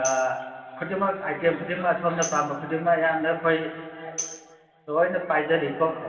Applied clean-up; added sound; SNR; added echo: none; Tambourine; 14 dB; reverberation time 2.4 s.